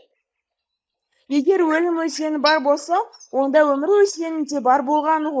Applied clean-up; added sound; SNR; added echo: neural mask model DeepFilterNet 3.